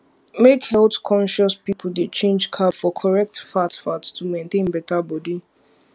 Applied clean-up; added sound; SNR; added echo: none; none; none; none.